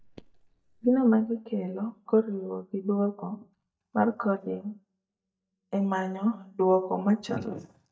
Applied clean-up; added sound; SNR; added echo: neural mask model DeepFilterNet 3.